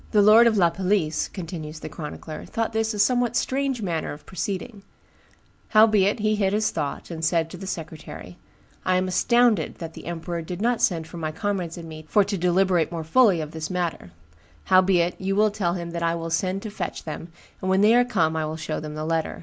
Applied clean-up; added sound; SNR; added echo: none; none; none; none.